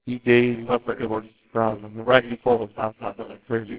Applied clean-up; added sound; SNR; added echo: neural separator model SepFormer WHAMR!.